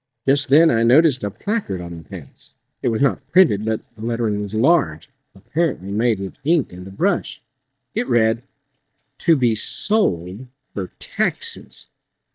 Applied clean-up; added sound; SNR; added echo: neural mask model DeepFilterNet 3.